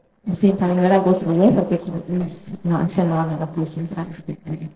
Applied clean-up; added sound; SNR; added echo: neural separator model SepFormer DNS4.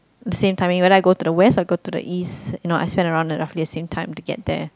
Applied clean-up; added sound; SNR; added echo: none; none; none; none.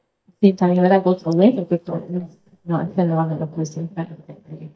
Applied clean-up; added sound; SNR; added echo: neural mask model DeepFilterNet 3.